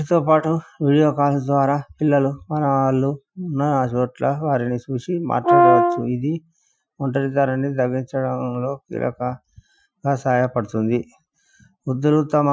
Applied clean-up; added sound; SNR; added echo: classical method Wiener filter.